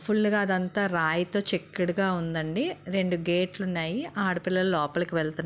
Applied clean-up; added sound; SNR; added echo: none; none; none; none.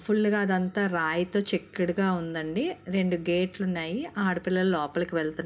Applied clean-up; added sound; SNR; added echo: none; none; none; reverberation time 0.3 s.